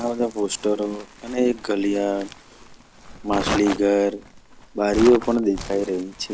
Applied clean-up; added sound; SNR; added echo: none; Crumpling, crinkling; 12 dB; none.